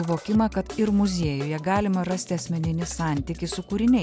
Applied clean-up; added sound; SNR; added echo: none; none; none; none.